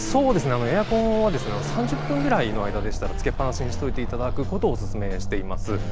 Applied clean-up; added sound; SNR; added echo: none; Car passing by / Accelerating, revving, vroom; 2 dB; none.